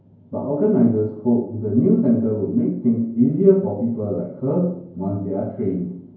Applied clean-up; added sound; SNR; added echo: none; none; none; reverberation time 0.9 s.